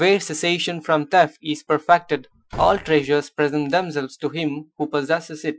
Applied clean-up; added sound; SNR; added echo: classical method Wiener filter.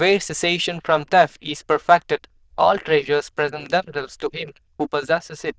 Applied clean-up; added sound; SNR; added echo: neural diffusion model UNIVERSE++.